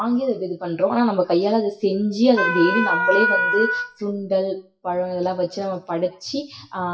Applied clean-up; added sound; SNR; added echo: classical method WPE with log-MMSE.